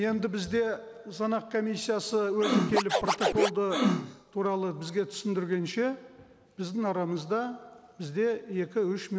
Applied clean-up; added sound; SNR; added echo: none; Scratching (performance technique); -1 dB; none.